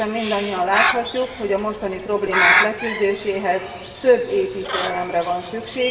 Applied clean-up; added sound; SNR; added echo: none; Bird; 2 dB; reverberation time 2.4 s.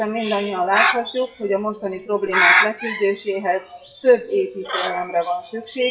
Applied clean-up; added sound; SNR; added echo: classical method WPE with log-MMSE.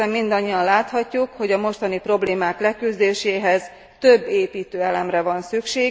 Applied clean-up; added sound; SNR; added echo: none; none; none; none.